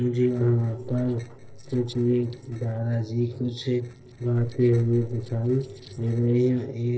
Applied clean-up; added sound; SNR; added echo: neural separator model SepFormer DNS4.